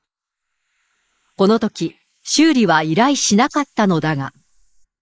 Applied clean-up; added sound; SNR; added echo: neural mask model Resemble Enhance denoiser.